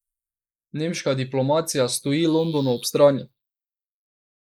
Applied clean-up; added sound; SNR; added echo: neural mask model Resemble Enhance denoiser.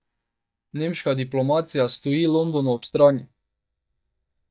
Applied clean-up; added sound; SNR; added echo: neural mask model DeepFilterNet 3.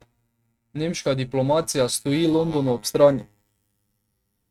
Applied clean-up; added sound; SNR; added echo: neural mask model RNNoise.